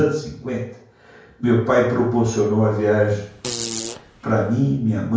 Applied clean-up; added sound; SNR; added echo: none; Fart; 12 dB; reverberation time 0.5 s.